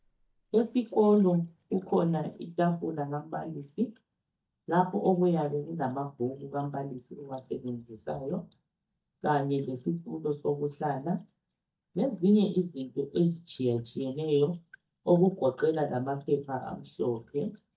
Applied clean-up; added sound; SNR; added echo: neural mask model DeepFilterNet 3.